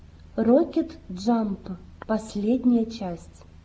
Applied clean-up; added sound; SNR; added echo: none; none; none; none.